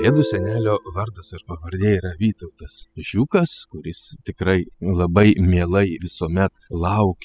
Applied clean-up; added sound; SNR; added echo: classical method spectral subtraction.